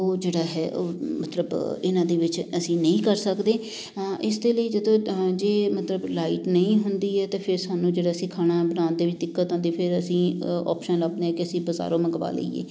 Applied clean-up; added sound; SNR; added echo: none; none; none; none.